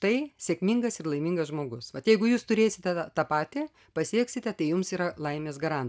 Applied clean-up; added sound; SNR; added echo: none; none; none; none.